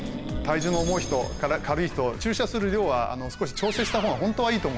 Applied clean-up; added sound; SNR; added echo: none; Growling; 13 dB; none.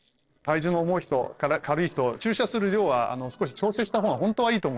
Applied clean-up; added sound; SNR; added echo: neural separator model SepFormer DNS4.